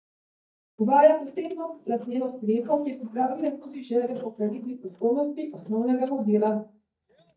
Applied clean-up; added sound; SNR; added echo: neural mask model DeepFilterNet 3.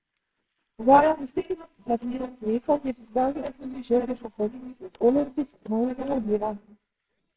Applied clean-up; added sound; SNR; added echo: neural separator model SepFormer WHAMR!.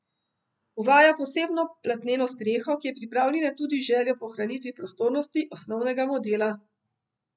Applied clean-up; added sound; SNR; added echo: none; none; none; none.